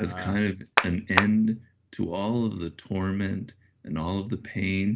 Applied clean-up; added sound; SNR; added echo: none; Clapping; -3 dB; none.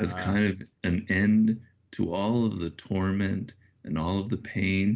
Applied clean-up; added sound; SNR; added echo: none; none; none; none.